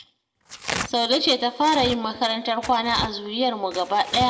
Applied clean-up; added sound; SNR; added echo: none; Tearing; 12 dB; reverberation time 0.8 s.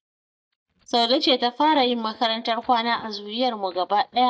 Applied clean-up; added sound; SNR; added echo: neural mask model DeepFilterNet 3.